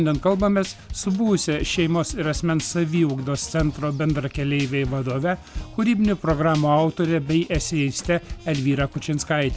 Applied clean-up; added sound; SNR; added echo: none; Drum / Drum kit; 15 dB; none.